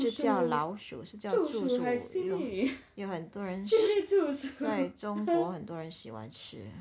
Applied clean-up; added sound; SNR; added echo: none; none; none; none.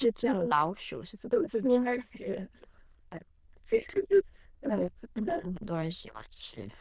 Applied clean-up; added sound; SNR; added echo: neural diffusion model UNIVERSE++.